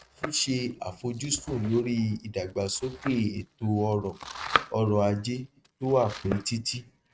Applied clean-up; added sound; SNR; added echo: neural mask model RNNoise.